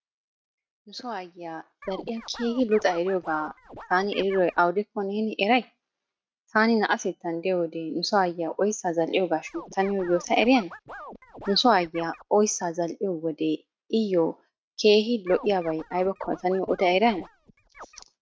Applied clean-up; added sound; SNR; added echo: neural mask model RNNoise.